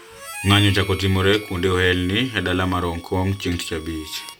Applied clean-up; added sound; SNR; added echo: none; Harmonica; 17 dB; none.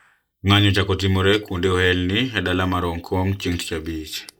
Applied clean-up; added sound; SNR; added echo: neural mask model Resemble Enhance denoiser.